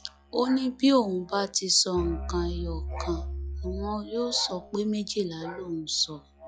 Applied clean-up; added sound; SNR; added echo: classical method log-MMSE.